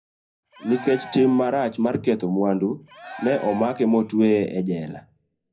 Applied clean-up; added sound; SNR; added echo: none; Cheering; 16 dB; reverberation time 0.5 s.